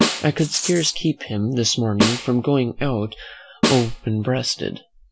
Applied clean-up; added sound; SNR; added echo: none; Snare drum + Rattle; 4 dB; none.